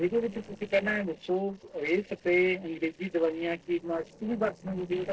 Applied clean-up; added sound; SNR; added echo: neural separator model SepFormer DNS4.